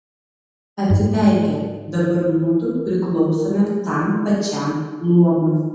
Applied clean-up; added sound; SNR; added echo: none; Bowed string instrument; 7 dB; reverberation time 1.2 s.